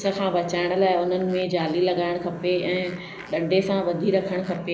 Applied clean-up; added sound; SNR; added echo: none; Domestic sounds, home sounds; 20 dB; reverberation time 0.5 s.